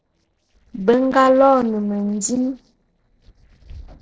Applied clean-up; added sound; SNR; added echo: neural separator model SepFormer DNS4.